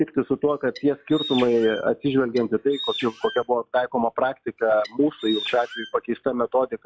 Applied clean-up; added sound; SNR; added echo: classical method log-MMSE.